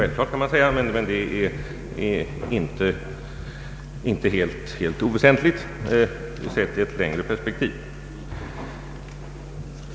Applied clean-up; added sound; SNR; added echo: none; none; none; none.